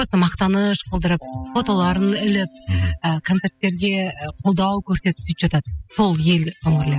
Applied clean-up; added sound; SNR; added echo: classical method spectral subtraction.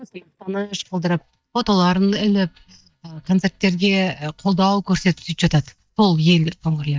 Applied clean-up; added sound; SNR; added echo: neural mask model DeepFilterNet 3.